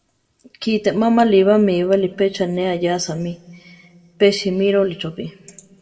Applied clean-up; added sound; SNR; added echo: none; none; none; reverberation time 1.2 s.